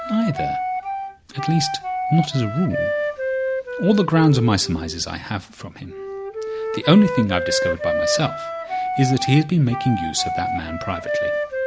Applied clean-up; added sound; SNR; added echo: none; Wind instrument, woodwind instrument; 4 dB; none.